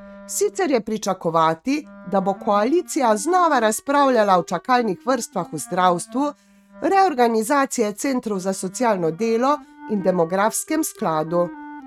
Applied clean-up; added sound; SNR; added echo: neural mask model RNNoise.